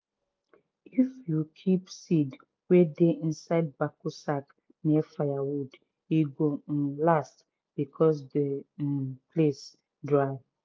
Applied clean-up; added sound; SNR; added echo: none; none; none; none.